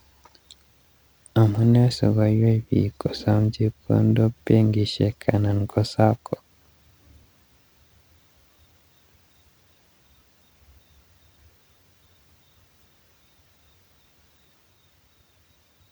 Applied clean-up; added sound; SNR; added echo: none; none; none; none.